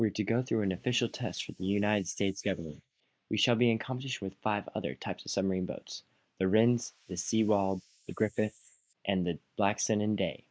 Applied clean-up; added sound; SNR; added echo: neural mask model Resemble Enhance denoiser.